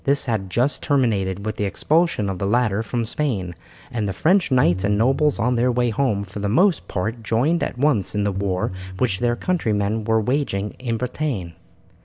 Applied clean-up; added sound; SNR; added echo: none; Tabla; 13 dB; none.